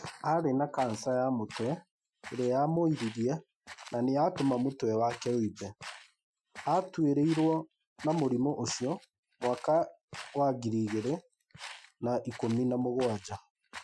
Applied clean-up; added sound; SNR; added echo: classical method Wiener filter.